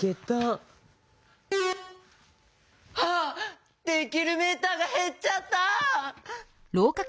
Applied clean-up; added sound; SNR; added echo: none; none; none; none.